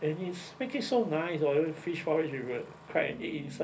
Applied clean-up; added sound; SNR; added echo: none; Engine starting; 18 dB; reverberation time 0.3 s.